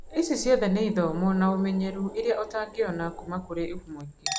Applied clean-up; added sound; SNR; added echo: none; Chink, clink + Animal; 12 dB; none.